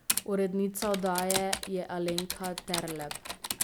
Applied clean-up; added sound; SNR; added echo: none; Typing; 4 dB; none.